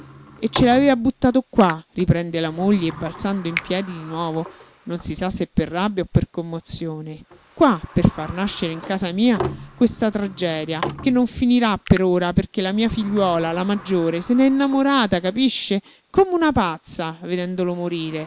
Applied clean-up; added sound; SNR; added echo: none; Sliding door + Finger snapping; 16 dB; none.